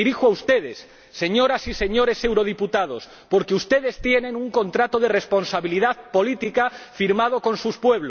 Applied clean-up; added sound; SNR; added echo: none; none; none; none.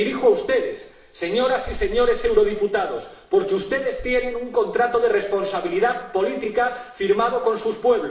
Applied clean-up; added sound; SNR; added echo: none; none; none; reverberation time 0.7 s.